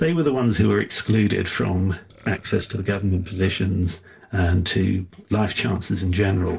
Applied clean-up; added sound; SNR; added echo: neural separator model SepFormer DNS4.